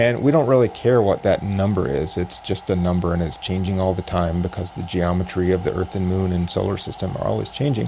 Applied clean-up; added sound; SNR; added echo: none; Domestic sounds, home sounds; 20 dB; none.